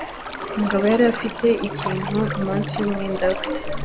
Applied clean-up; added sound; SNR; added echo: none; Stream; 8 dB; none.